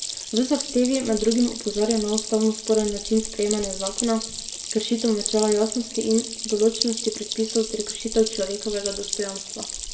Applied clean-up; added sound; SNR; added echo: none; Stream; 7 dB; reverberation time 0.8 s.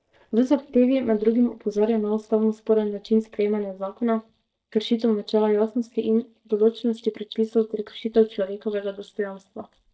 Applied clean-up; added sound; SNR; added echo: neural mask model DeepFilterNet 3.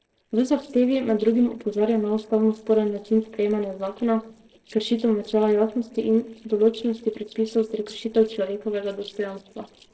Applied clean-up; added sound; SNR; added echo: neural separator model SepFormer DNS4.